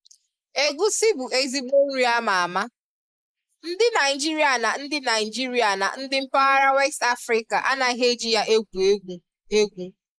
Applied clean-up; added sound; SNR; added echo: neural mask model Resemble Enhance denoiser.